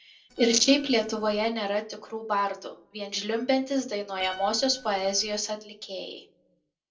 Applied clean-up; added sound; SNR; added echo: neural separator model SepFormer DNS4.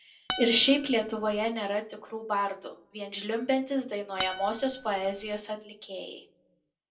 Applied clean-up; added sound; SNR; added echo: none; Acoustic guitar; 11 dB; reverberation time 0.2 s.